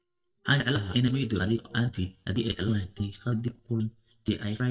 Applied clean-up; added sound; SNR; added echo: neural mask model DeepFilterNet 3.